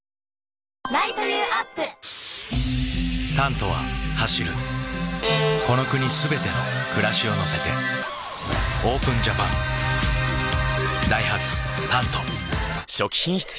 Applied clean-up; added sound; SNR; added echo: none; Bowed string instrument; 6 dB; none.